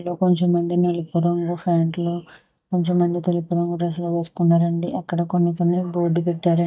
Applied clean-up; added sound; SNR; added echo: neural mask model DeepFilterNet 3.